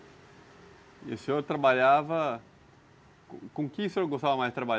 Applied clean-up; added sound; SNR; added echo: none; none; none; none.